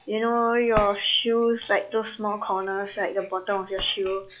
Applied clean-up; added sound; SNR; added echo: classical method log-MMSE.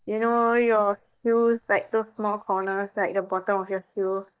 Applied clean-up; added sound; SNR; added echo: neural mask model DeepFilterNet 3.